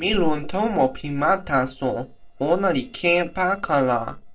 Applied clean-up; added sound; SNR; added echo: neural separator model SepFormer DNS4.